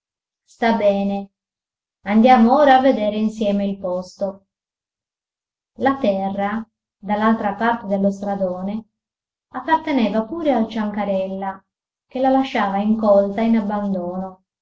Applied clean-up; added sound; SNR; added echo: none; none; none; none.